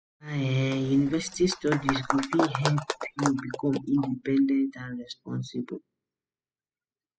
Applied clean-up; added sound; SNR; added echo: classical method spectral subtraction.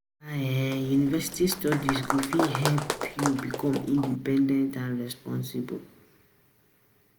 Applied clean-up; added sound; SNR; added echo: none; Applause; 5 dB; none.